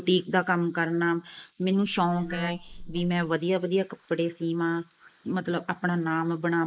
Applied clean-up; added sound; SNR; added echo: neural mask model Resemble Enhance denoiser.